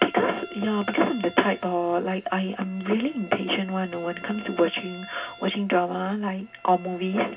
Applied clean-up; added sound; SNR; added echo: none; Bowed string instrument; 20 dB; reverberation time 0.4 s.